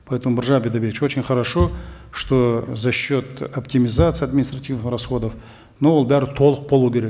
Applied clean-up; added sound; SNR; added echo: none; none; none; none.